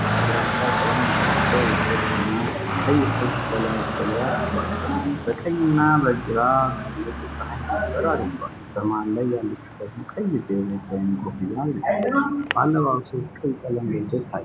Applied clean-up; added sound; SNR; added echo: none; Traffic noise, roadway noise; 2 dB; none.